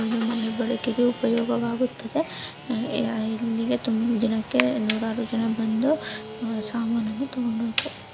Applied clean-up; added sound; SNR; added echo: none; Sawing / Engine + Engine starting; 15 dB; none.